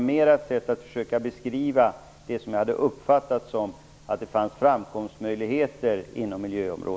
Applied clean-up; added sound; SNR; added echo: none; none; none; none.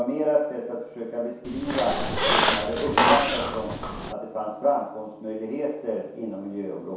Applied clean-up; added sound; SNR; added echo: none; Squeak; -4 dB; reverberation time 0.7 s.